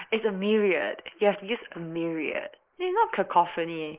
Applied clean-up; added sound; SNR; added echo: neural mask model Resemble Enhance denoiser.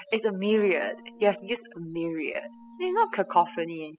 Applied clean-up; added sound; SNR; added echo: classical method spectral subtraction.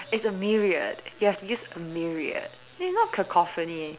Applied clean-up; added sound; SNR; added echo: none; none; none; none.